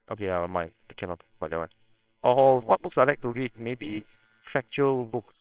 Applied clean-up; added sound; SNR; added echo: neural separator model SepFormer WHAMR!.